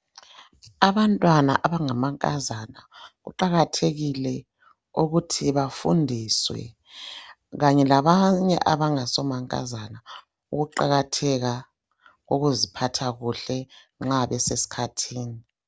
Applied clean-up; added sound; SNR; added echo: none; none; none; none.